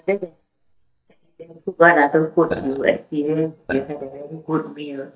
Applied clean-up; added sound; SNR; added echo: neural mask model DeepFilterNet 3.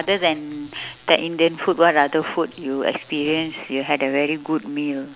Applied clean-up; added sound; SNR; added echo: none; none; none; none.